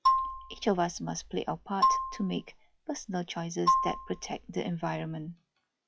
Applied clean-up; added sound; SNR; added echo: classical method log-MMSE.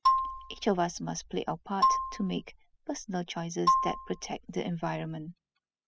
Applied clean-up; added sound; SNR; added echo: classical method spectral subtraction.